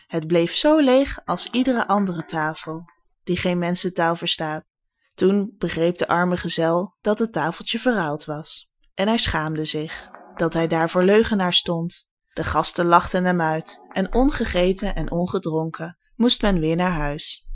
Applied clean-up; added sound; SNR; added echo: classical method Wiener filter.